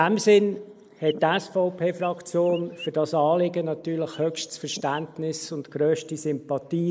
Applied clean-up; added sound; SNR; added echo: neural mask model Resemble Enhance denoiser.